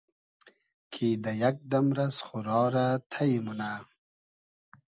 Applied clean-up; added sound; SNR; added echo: none; none; none; none.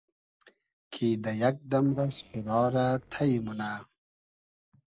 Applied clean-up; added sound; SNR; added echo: neural separator model SepFormer DNS4.